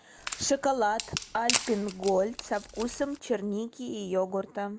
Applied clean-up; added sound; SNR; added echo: none; Wood; 6 dB; none.